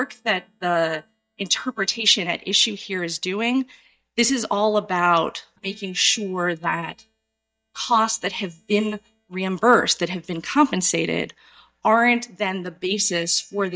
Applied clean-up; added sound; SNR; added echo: neural mask model DeepFilterNet 3.